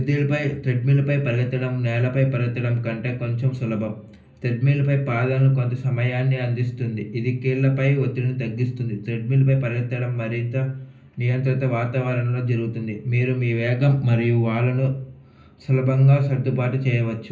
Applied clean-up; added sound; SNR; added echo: none; none; none; reverberation time 0.5 s.